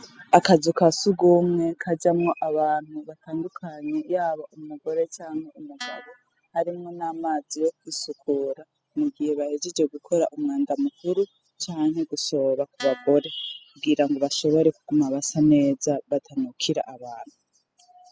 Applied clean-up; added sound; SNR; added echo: classical method spectral subtraction.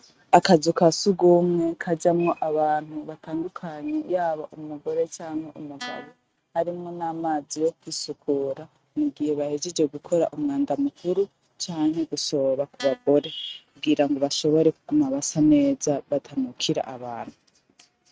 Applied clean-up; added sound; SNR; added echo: neural mask model RNNoise.